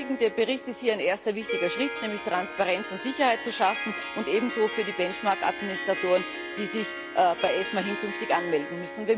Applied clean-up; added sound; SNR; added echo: none; Harp; 7 dB; none.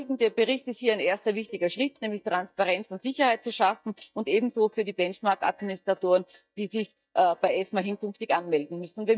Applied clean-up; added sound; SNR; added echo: neural mask model DeepFilterNet 3.